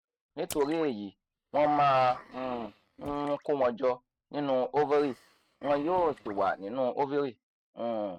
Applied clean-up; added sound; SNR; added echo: neural mask model RNNoise.